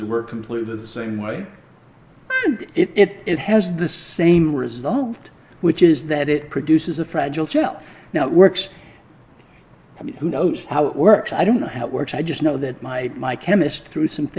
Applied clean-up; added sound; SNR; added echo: none; none; none; none.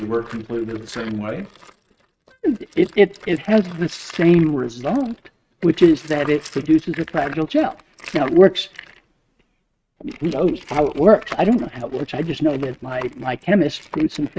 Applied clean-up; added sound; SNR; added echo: neural mask model RNNoise.